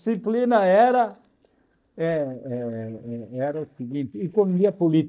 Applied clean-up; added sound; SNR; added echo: neural mask model DeepFilterNet 3.